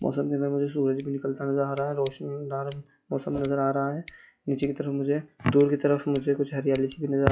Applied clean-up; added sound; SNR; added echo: classical method log-MMSE.